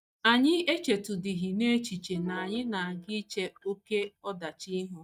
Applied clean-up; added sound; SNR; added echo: neural mask model DeepFilterNet 3.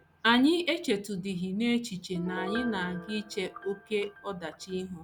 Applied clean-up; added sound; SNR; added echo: none; Piano; 15 dB; none.